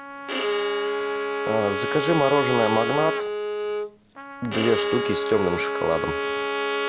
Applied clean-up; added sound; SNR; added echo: none; Trumpet + Bowed string instrument; 1 dB; none.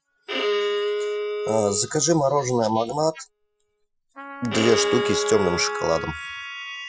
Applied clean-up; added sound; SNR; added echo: classical method Wiener filter.